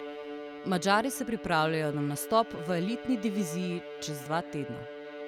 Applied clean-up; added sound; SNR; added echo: none; Bowed string instrument; 10 dB; none.